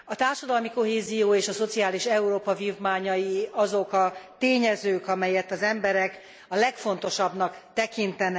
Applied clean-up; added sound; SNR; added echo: none; none; none; none.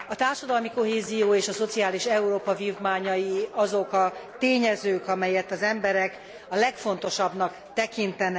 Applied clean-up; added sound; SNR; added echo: none; Applause; 19 dB; none.